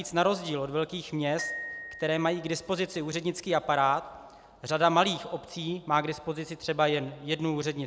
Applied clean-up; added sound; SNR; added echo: none; Glockenspiel; 15 dB; none.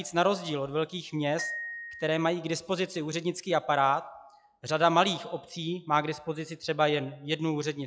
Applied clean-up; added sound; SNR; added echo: classical method log-MMSE.